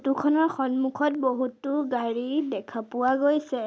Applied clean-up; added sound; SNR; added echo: none; none; none; none.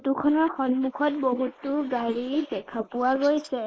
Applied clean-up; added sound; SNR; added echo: neural mask model Resemble Enhance denoiser.